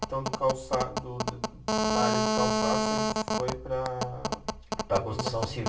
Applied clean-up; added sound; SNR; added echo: none; Telephone; -2 dB; reverberation time 0.3 s.